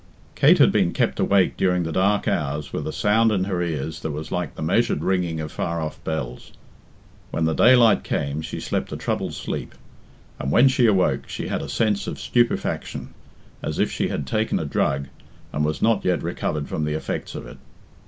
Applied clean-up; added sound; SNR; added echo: none; none; none; none.